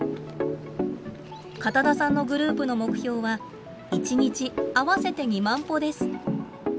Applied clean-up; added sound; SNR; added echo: none; none; none; none.